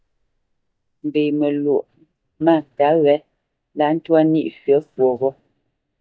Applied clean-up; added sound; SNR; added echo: neural mask model DeepFilterNet 3.